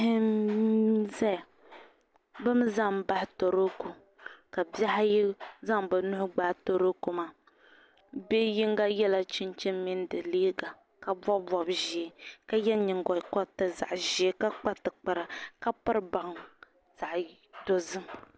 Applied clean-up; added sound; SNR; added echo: none; none; none; none.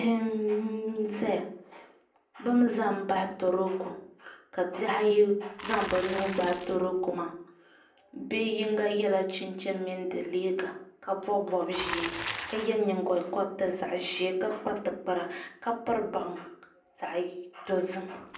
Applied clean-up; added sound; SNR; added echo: none; Bicycle; 15 dB; reverberation time 0.6 s.